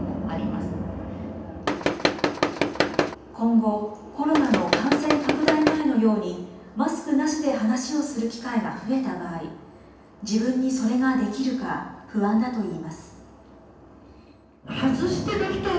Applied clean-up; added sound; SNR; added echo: none; Tools; -1 dB; reverberation time 0.9 s.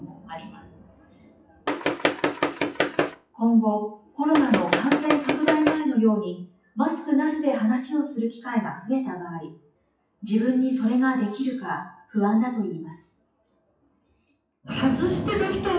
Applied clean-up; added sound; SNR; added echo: classical method WPE with log-MMSE.